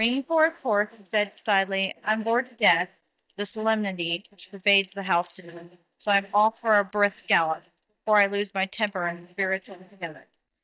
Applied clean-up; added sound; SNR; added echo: neural mask model DeepFilterNet 3.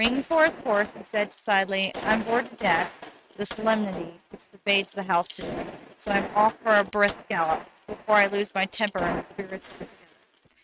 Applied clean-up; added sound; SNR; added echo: neural mask model RNNoise.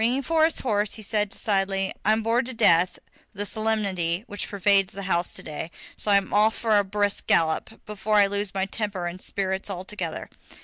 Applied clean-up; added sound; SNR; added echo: none; none; none; none.